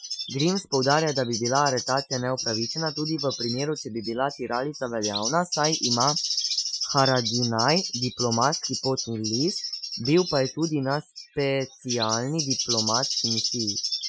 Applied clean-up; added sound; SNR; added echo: classical method Wiener filter.